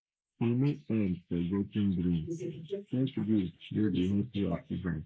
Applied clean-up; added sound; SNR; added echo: neural mask model Resemble Enhance denoiser.